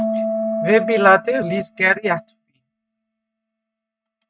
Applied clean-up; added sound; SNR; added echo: neural mask model RNNoise.